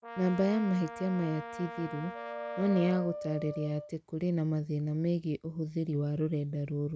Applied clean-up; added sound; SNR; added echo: none; Brass instrument + Wind instrument, woodwind instrument; 10 dB; none.